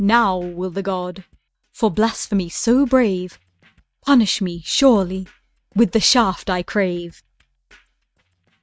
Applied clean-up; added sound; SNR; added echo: neural mask model RNNoise.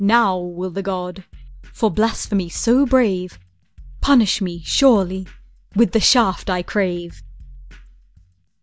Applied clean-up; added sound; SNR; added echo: neural mask model DeepFilterNet 3.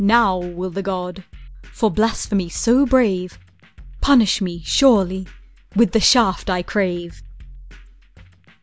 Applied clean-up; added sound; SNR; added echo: none; Drum kit; 20 dB; none.